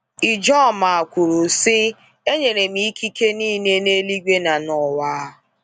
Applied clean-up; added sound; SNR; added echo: none; none; none; none.